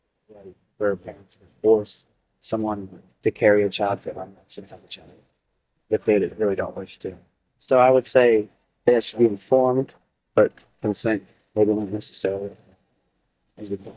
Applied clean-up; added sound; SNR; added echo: neural mask model DeepFilterNet 3.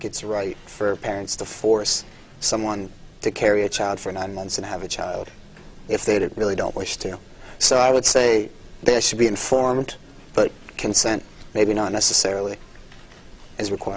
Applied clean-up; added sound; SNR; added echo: none; none; none; none.